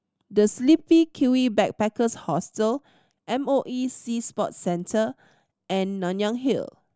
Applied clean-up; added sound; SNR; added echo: none; none; none; none.